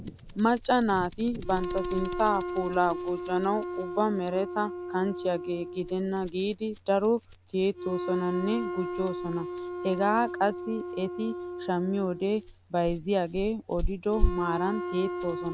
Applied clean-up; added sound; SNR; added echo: none; Wind instrument, woodwind instrument + Rattle; 5 dB; none.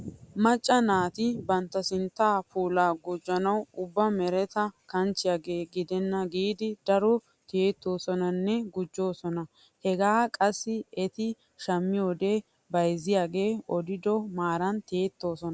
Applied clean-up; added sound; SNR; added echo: none; none; none; none.